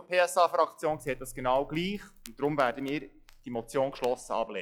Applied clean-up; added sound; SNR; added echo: classical method log-MMSE.